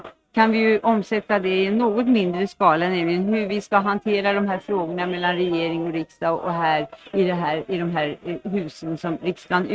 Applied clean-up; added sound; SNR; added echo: neural mask model RNNoise.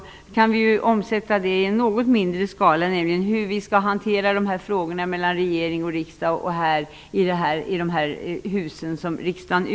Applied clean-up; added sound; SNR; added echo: none; none; none; none.